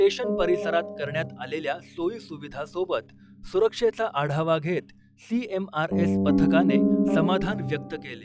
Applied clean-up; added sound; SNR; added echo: classical method log-MMSE.